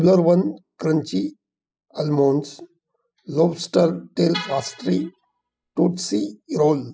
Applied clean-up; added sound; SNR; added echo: classical method spectral subtraction.